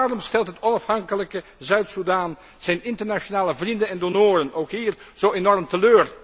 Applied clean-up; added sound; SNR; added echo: none; none; none; none.